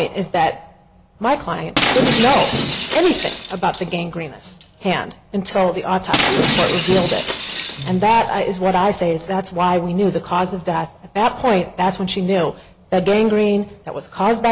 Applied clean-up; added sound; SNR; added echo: none; Shatter; 4 dB; none.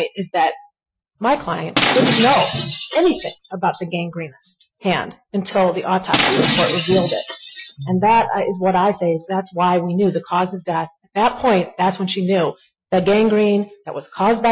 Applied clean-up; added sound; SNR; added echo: classical method Wiener filter.